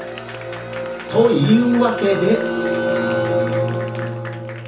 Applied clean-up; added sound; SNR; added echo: none; Applause / Crowd; 19 dB; reverberation time 0.7 s.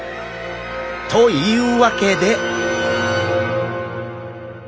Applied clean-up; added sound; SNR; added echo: none; none; none; none.